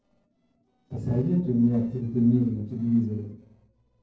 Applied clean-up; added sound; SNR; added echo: neural separator model SepFormer DNS4.